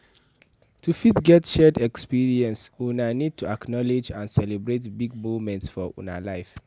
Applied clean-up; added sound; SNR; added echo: none; none; none; none.